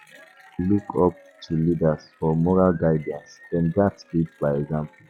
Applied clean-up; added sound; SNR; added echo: classical method log-MMSE.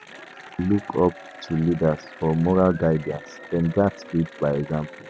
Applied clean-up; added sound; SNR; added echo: none; Applause / Cheering; 18 dB; none.